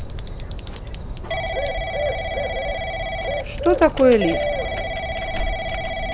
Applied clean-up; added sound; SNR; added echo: none; Telephone / Typing + Bird; 1 dB; none.